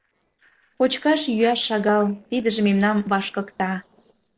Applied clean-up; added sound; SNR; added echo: neural separator model SepFormer DNS4.